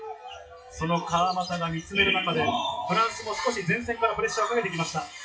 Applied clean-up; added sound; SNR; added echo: classical method WPE with log-MMSE.